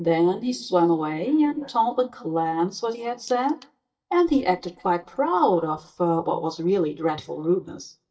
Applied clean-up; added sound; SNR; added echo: neural mask model DeepFilterNet 3.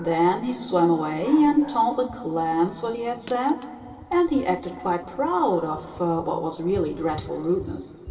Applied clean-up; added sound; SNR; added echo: none; Dog; 19 dB; reverberation time 2.5 s.